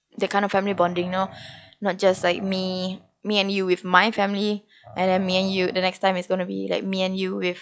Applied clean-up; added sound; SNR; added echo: classical method log-MMSE.